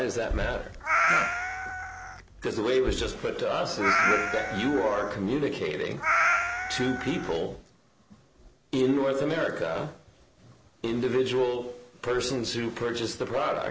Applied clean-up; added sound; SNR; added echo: none; Meow; -1 dB; none.